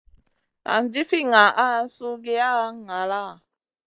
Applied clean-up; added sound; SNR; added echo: neural mask model DeepFilterNet 3.